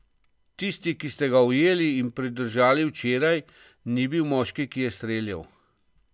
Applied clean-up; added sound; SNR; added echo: none; none; none; none.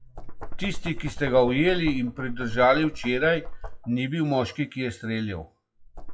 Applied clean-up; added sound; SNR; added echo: classical method WPE with log-MMSE.